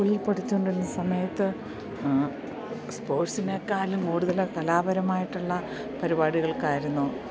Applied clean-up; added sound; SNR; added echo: none; Mallet percussion; 20 dB; none.